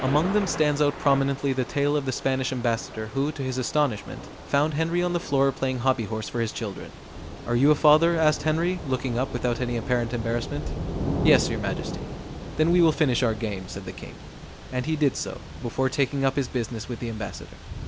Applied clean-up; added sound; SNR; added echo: none; Thunder / Rain; 9 dB; none.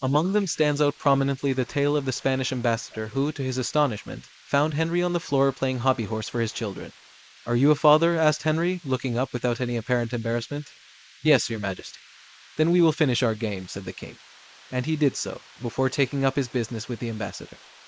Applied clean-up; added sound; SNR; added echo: neural mask model Resemble Enhance denoiser.